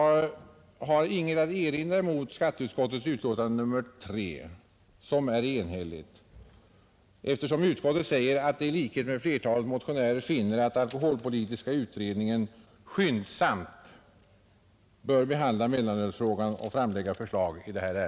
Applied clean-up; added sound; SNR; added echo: none; none; none; none.